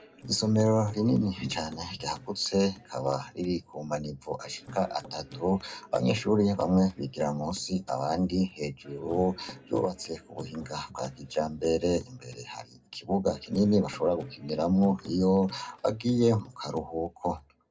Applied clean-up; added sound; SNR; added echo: neural separator model SepFormer DNS4.